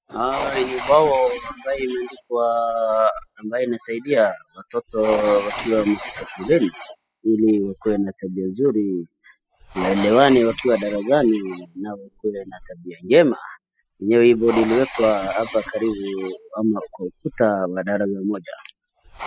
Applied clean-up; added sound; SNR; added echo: classical method spectral subtraction.